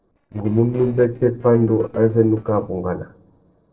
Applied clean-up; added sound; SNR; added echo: neural separator model SepFormer DNS4.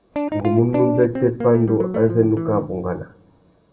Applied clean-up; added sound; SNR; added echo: none; Guitar; 5 dB; reverberation time 0.4 s.